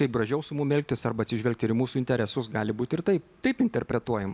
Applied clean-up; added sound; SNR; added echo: none; none; none; none.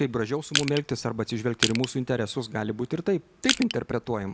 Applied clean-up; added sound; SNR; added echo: none; Crushing; 2 dB; none.